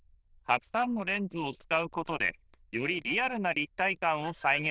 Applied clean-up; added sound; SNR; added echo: neural diffusion model UNIVERSE++.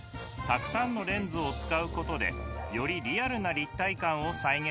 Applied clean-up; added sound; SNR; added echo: none; Musical instrument; 8 dB; none.